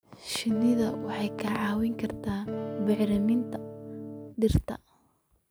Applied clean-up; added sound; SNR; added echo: none; Electric guitar / Strum; 7 dB; none.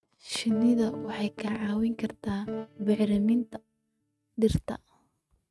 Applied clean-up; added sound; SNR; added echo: neural mask model RNNoise.